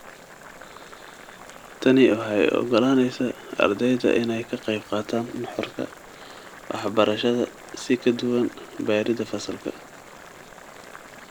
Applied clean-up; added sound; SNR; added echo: none; Boiling; 19 dB; none.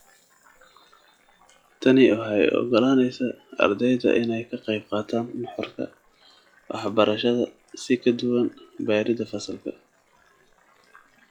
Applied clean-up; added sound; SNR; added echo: classical method log-MMSE.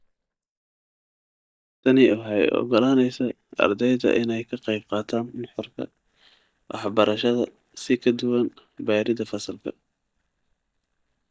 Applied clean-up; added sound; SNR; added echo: neural mask model DeepFilterNet 3.